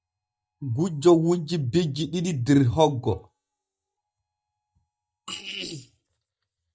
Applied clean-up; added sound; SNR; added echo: neural mask model DeepFilterNet 3.